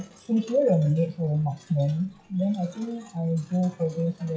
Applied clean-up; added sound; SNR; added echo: classical method WPE with log-MMSE.